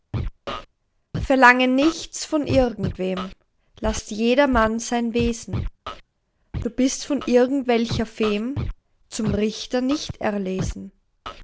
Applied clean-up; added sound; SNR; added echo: none; Scratching (performance technique); 10 dB; none.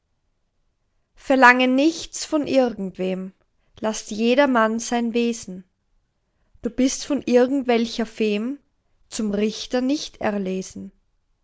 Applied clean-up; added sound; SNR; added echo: none; none; none; none.